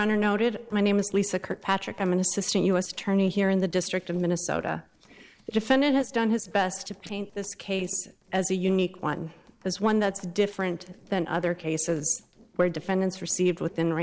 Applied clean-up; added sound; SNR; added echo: neural separator model SepFormer DNS4.